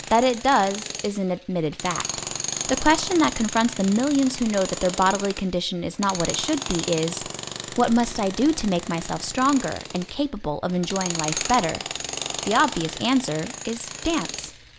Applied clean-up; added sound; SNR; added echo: none; Tools; 9 dB; none.